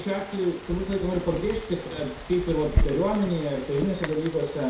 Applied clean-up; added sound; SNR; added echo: none; Rain; 5 dB; reverberation time 0.6 s.